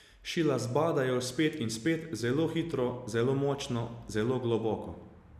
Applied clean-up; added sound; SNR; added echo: none; none; none; none.